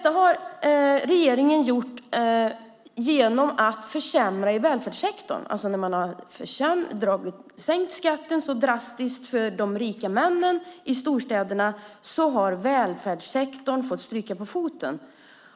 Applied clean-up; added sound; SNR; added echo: none; none; none; none.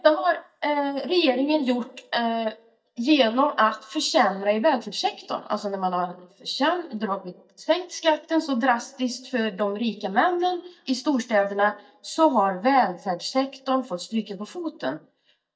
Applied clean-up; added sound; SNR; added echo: neural mask model DeepFilterNet 3.